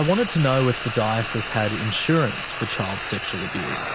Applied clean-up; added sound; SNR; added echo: none; Frying (food); 2 dB; none.